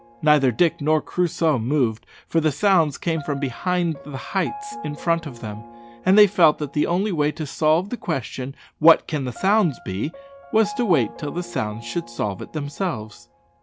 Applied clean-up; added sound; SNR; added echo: none; Piano; 19 dB; none.